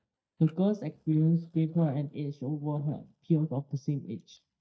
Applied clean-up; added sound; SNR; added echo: neural mask model DeepFilterNet 3.